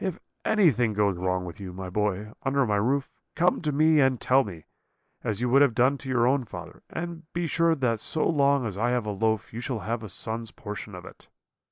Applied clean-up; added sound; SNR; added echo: neural mask model Resemble Enhance denoiser.